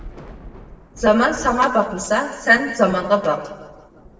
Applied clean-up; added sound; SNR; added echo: none; Thunder / Rain; 20 dB; reverberation time 1.3 s.